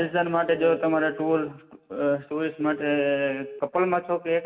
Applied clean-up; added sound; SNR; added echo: none; Telephone; 14 dB; reverberation time 0.7 s.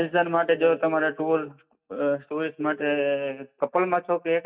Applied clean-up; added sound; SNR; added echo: neural mask model DeepFilterNet 3.